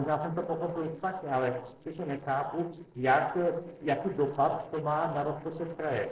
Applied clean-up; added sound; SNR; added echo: neural separator model SepFormer DNS4.